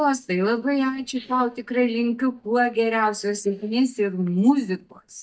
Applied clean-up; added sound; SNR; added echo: neural mask model DeepFilterNet 3.